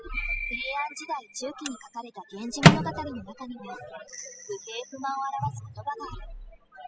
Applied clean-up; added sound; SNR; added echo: classical method spectral subtraction.